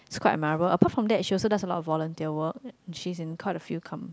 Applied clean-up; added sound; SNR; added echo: none; none; none; none.